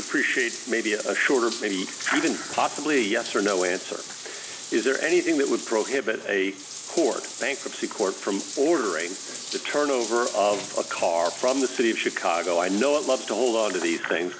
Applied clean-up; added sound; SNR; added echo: none; Bathtub (filling or washing); 11 dB; none.